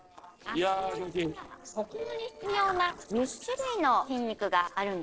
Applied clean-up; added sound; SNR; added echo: neural separator model SepFormer DNS4.